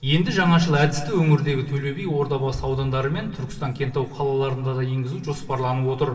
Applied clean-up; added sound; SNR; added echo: none; Boom; 19 dB; reverberation time 1.9 s.